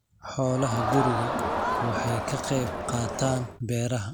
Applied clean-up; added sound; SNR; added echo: none; Crowd; 1 dB; none.